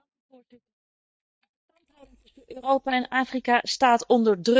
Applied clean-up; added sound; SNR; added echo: neural mask model DeepFilterNet 3.